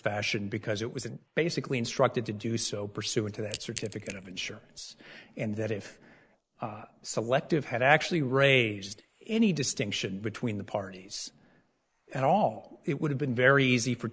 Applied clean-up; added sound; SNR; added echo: neural mask model Resemble Enhance denoiser.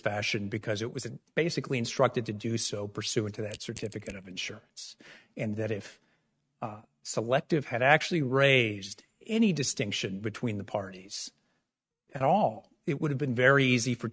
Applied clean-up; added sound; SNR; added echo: neural mask model RNNoise.